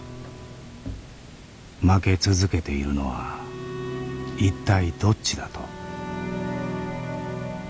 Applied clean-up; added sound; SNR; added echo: none; Water; 19 dB; none.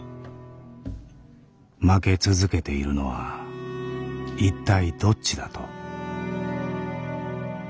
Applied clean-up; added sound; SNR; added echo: none; none; none; none.